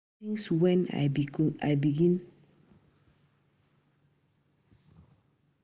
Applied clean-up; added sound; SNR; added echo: none; none; none; none.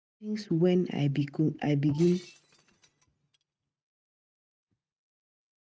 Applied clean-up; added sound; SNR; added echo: neural mask model RNNoise.